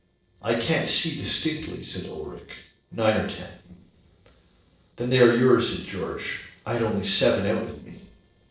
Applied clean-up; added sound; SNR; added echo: neural separator model SepFormer DNS4.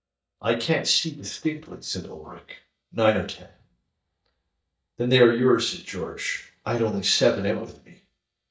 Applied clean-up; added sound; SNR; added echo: neural mask model DeepFilterNet 3.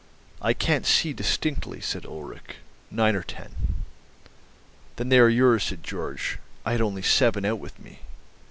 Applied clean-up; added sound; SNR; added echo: none; none; none; none.